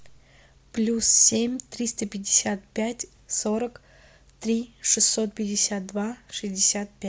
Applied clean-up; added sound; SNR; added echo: none; none; none; none.